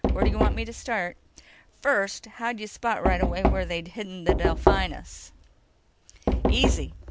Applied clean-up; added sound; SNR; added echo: none; Knock; -4 dB; none.